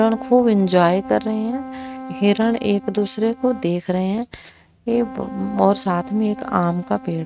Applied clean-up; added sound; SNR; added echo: neural mask model RNNoise.